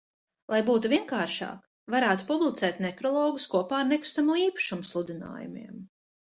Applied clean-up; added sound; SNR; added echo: none; none; none; none.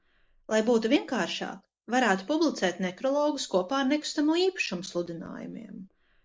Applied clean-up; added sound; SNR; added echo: neural mask model Resemble Enhance denoiser.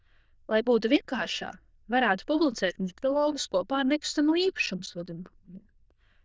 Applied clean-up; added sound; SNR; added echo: neural diffusion model UNIVERSE++.